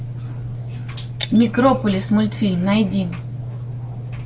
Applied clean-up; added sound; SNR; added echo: none; Engine + Shatter; 17 dB; none.